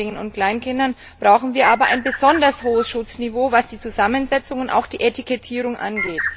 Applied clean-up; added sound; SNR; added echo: none; Bird; 12 dB; none.